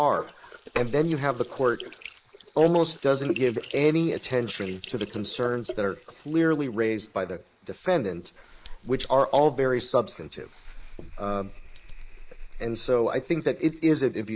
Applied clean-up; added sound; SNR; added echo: neural mask model Resemble Enhance denoiser.